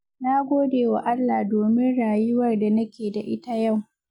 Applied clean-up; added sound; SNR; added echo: none; none; none; none.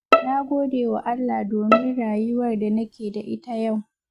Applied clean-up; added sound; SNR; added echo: neural mask model RNNoise.